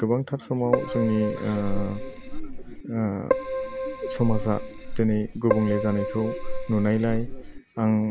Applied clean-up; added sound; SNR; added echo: none; Keyboard (musical); 2 dB; none.